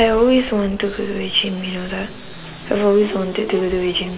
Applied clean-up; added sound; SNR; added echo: none; Race car, auto racing / Accelerating, revving, vroom; 14 dB; reverberation time 1.1 s.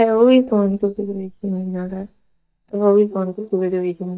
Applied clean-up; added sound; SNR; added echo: neural mask model DeepFilterNet 3.